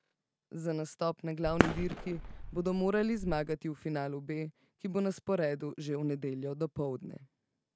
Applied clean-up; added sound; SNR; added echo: none; Fireworks; 0 dB; none.